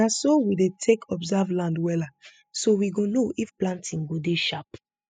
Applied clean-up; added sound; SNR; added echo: classical method spectral subtraction.